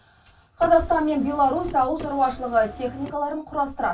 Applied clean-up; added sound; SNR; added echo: none; Car; 16 dB; reverberation time 0.2 s.